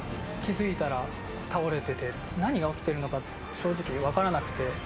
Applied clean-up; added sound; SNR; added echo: none; none; none; none.